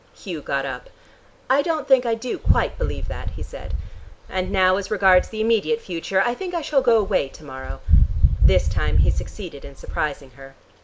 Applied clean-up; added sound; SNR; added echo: none; none; none; none.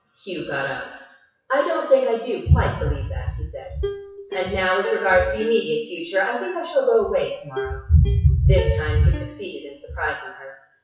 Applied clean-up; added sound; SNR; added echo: classical method WPE with log-MMSE.